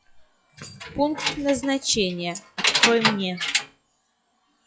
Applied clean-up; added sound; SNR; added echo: classical method log-MMSE.